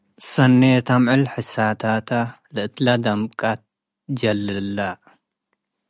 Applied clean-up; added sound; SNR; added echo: none; none; none; none.